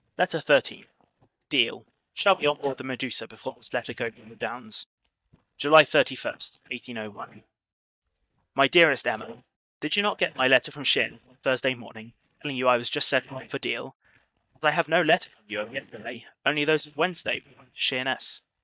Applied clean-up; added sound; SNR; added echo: neural mask model DeepFilterNet 3.